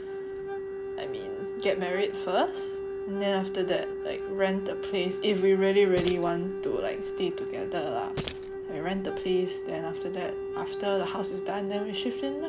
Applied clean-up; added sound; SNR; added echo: none; Wind instrument, woodwind instrument + Keys jangling; 4 dB; none.